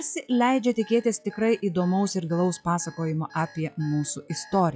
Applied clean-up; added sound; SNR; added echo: classical method log-MMSE.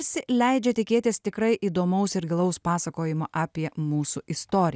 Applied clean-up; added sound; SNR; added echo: none; none; none; none.